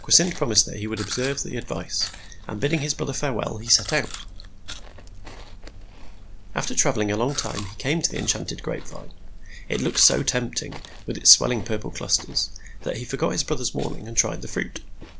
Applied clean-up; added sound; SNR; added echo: none; Chewing, mastication; 8 dB; none.